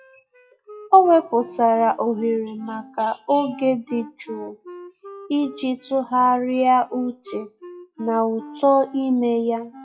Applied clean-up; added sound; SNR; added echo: classical method WPE with log-MMSE.